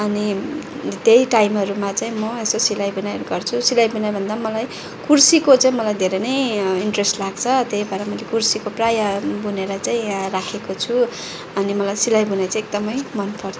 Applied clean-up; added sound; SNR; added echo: none; none; none; none.